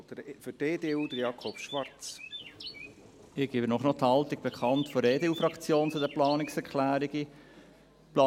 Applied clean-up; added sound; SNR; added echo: none; Chirp, tweet; 17 dB; none.